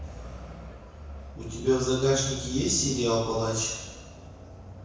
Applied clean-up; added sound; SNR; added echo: none; Alarm / Truck; 13 dB; reverberation time 1.0 s.